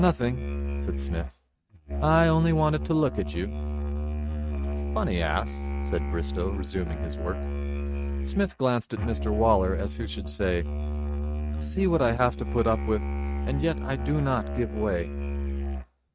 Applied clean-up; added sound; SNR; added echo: neural mask model RNNoise.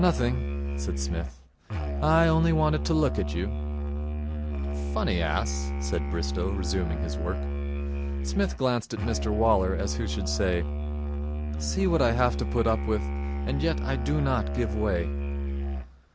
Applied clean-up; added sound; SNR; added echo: none; Musical instrument; 0 dB; none.